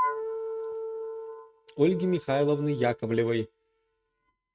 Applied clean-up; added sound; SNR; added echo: neural mask model RNNoise.